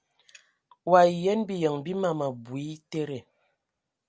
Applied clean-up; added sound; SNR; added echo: none; none; none; none.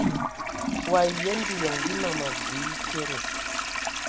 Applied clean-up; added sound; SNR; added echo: none; Toilet flush; -1 dB; none.